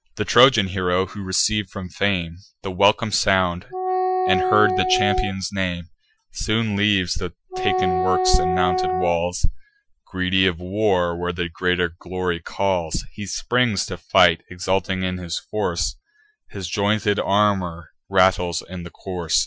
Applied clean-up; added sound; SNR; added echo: classical method Wiener filter.